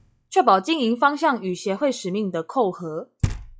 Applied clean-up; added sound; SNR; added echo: classical method log-MMSE.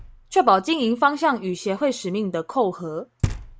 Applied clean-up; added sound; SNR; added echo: none; Knock; 12 dB; none.